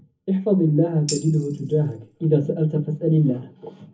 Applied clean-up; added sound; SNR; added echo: none; Tambourine; 15 dB; reverberation time 0.3 s.